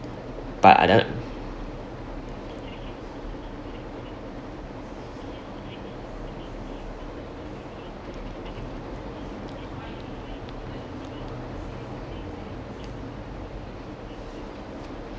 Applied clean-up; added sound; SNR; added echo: none; none; none; none.